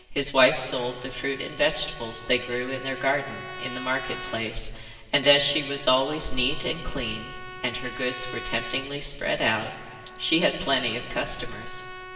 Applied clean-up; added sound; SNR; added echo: none; Trumpet; 15 dB; reverberation time 2.1 s.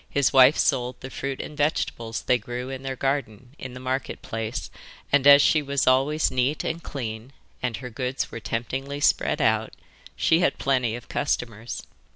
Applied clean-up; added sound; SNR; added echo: none; none; none; none.